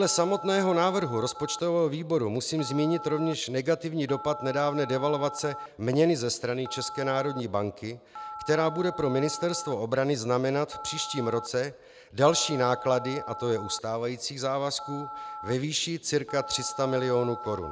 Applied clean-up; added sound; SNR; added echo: none; Telephone; 13 dB; none.